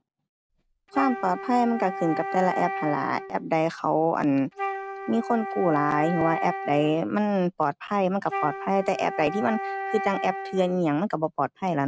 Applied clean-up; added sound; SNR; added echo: none; Wind instrument, woodwind instrument; 8 dB; none.